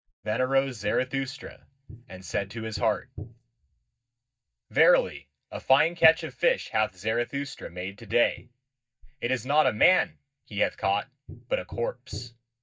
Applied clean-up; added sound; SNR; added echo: neural mask model DeepFilterNet 3.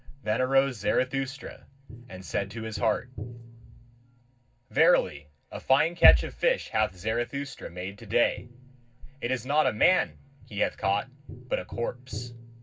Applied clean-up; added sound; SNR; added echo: none; Tap; 16 dB; reverberation time 0.4 s.